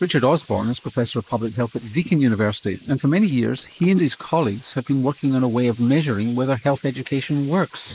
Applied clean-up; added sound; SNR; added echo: neural mask model Resemble Enhance denoiser.